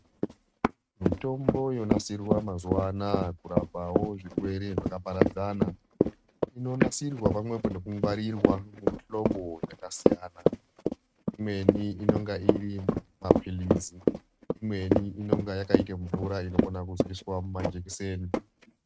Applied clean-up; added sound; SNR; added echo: neural mask model RNNoise.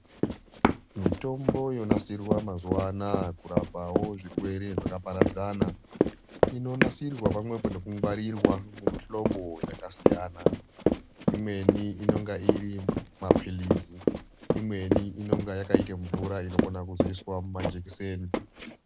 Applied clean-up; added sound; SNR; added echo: none; Run; -5 dB; none.